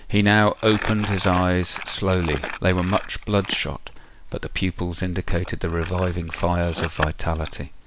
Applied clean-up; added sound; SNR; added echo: none; Crumpling, crinkling; 13 dB; none.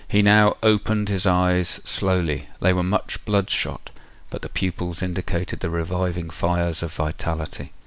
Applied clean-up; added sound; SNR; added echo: none; none; none; none.